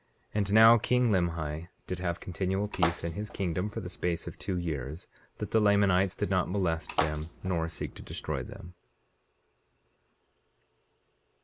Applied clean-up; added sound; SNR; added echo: none; Splash, splatter; 8 dB; none.